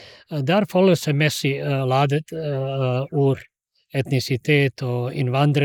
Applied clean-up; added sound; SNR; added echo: neural mask model Resemble Enhance denoiser.